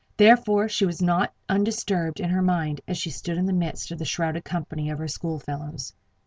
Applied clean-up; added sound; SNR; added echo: none; none; none; none.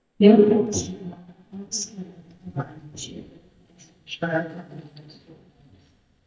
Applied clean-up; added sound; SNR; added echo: neural mask model DeepFilterNet 3.